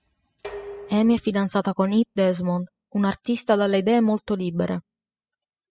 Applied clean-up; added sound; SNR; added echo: classical method spectral subtraction.